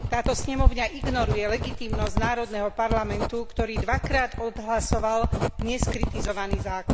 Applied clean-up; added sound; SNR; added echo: none; Writing; -1 dB; none.